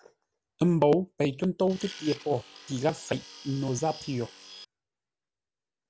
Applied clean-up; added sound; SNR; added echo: none; Tools; 17 dB; none.